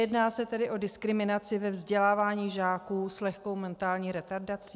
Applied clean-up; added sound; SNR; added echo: none; none; none; none.